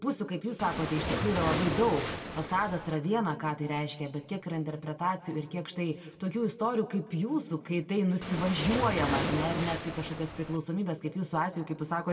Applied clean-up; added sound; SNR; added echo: none; Waves, surf; 3 dB; reverberation time 1.4 s.